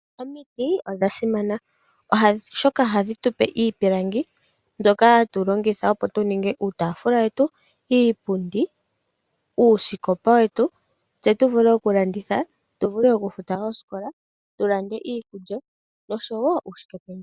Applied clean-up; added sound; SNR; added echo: none; none; none; none.